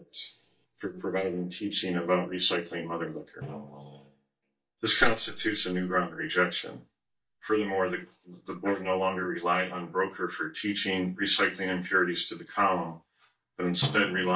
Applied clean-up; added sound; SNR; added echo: neural mask model DeepFilterNet 3.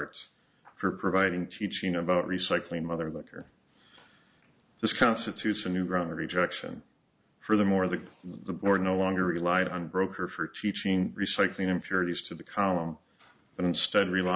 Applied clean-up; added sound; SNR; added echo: none; none; none; none.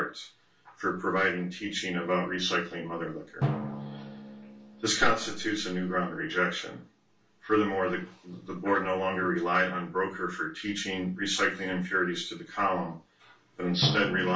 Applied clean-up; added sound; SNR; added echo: none; Drum; 11 dB; reverberation time 0.2 s.